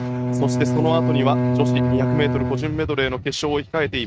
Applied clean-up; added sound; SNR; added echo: neural mask model RNNoise.